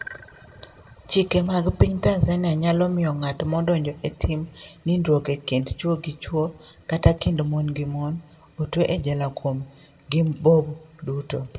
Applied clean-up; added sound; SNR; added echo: none; none; none; reverberation time 0.7 s.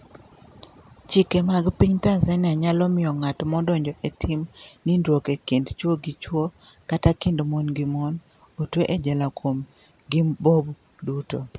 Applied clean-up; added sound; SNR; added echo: none; none; none; none.